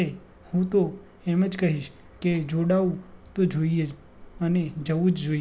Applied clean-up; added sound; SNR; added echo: none; Rattle; 18 dB; none.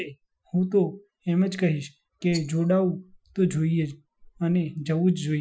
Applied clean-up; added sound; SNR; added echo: classical method Wiener filter.